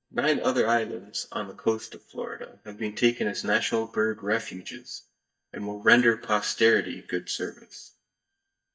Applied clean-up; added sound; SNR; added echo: neural mask model DeepFilterNet 3.